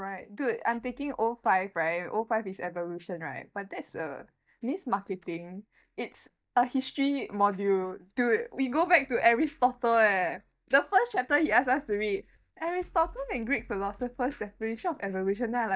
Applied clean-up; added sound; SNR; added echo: neural mask model DeepFilterNet 3.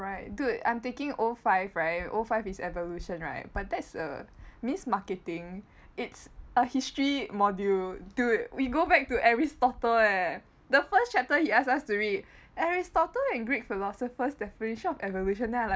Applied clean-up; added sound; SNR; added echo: none; none; none; none.